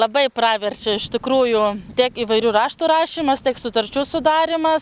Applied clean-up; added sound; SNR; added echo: none; none; none; none.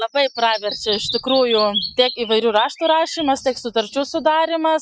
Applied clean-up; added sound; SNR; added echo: classical method Wiener filter.